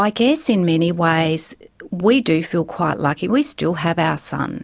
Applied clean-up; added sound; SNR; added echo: none; none; none; none.